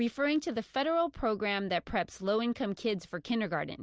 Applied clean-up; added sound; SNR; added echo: none; none; none; none.